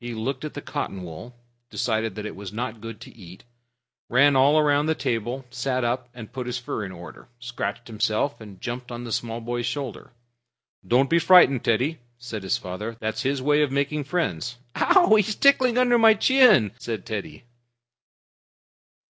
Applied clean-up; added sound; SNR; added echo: none; none; none; none.